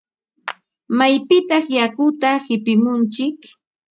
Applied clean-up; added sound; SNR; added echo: neural mask model RNNoise.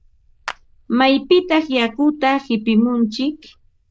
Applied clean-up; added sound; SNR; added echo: neural diffusion model UNIVERSE++.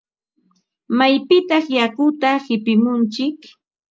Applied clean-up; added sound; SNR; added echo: none; none; none; none.